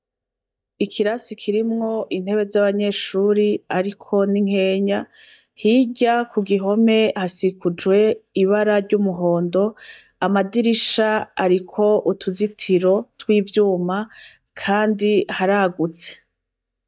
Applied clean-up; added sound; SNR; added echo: neural mask model DeepFilterNet 3.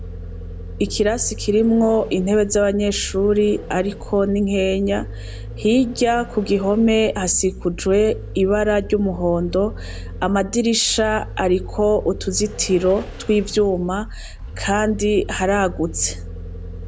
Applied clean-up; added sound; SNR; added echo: none; Vehicle; 12 dB; none.